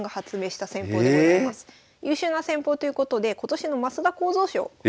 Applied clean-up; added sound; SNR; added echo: none; none; none; none.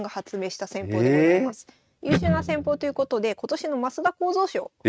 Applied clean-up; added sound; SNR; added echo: neural mask model RNNoise.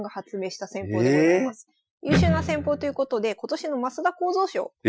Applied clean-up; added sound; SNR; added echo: classical method Wiener filter.